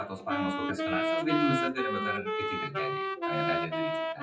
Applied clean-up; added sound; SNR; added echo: classical method WPE with log-MMSE.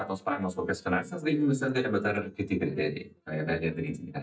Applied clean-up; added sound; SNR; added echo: neural mask model DeepFilterNet 3.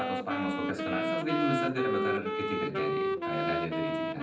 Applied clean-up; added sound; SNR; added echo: none; Wind instrument, woodwind instrument; -3 dB; reverberation time 0.6 s.